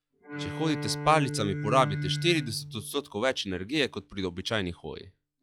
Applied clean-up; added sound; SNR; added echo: classical method log-MMSE.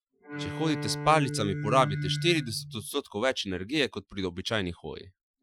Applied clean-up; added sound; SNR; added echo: classical method Wiener filter.